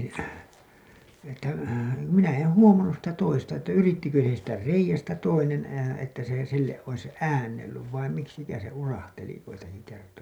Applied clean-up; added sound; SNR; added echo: none; none; none; none.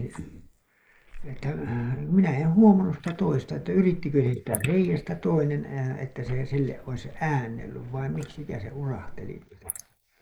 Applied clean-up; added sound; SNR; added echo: neural mask model Resemble Enhance denoiser.